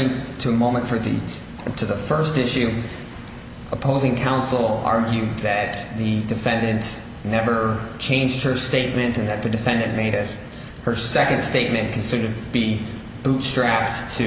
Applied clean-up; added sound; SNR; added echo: none; none; none; none.